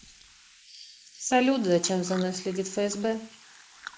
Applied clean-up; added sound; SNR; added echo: neural mask model Resemble Enhance denoiser.